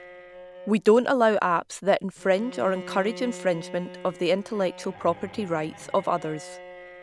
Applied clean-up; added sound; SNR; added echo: none; Bowed string instrument; 17 dB; none.